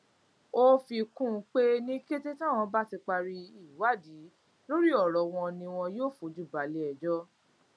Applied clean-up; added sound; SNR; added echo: none; none; none; none.